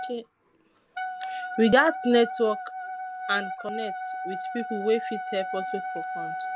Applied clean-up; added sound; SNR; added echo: none; Wind instrument, woodwind instrument; 6 dB; none.